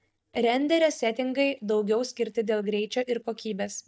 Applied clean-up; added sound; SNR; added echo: neural mask model DeepFilterNet 3.